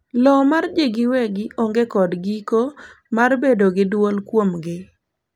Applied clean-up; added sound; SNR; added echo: none; none; none; none.